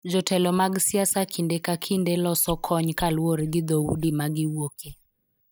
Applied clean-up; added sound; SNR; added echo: neural mask model DeepFilterNet 3.